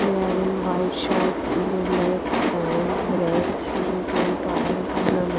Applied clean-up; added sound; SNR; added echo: none; Train; -1 dB; none.